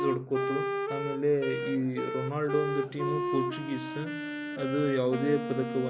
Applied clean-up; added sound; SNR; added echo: none; Wind instrument, woodwind instrument; 3 dB; none.